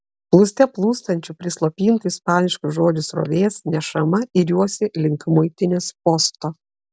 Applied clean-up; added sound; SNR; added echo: none; none; none; none.